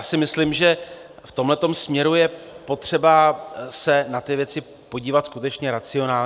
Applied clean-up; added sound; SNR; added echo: none; none; none; none.